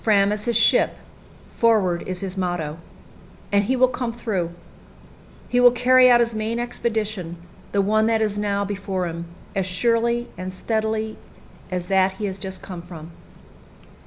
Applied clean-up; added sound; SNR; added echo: none; none; none; none.